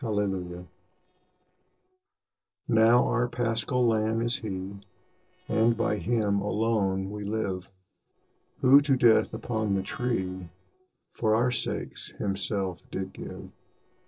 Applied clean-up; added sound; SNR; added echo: neural separator model SepFormer DNS4.